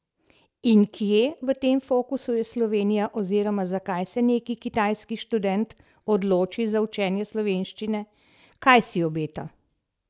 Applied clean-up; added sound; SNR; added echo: none; none; none; none.